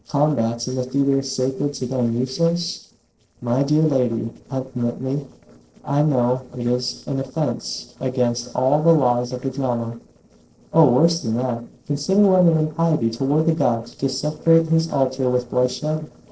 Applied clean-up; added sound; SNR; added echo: neural separator model SepFormer DNS4.